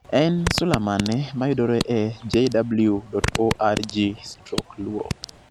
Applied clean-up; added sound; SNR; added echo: none; Fart; 8 dB; none.